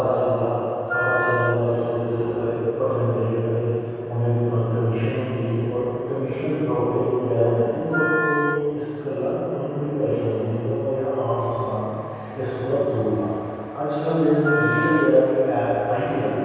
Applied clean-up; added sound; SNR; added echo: none; Wind instrument, woodwind instrument; 5 dB; reverberation time 2.2 s.